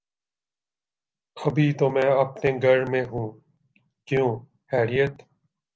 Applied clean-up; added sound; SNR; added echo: none; none; none; none.